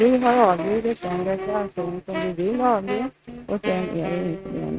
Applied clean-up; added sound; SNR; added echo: neural mask model RNNoise.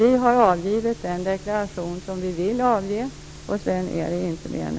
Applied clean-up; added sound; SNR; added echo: none; none; none; none.